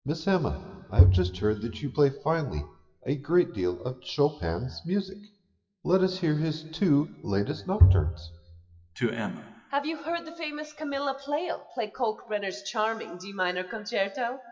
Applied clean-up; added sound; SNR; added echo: classical method WPE with log-MMSE.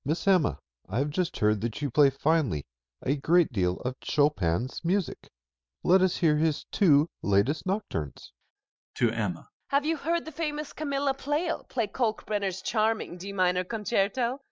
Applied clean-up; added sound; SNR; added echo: none; none; none; none.